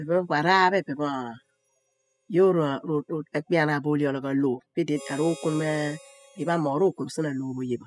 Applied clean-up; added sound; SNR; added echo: classical method spectral subtraction.